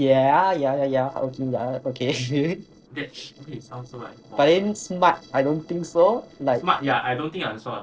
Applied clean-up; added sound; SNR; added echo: neural separator model SepFormer DNS4.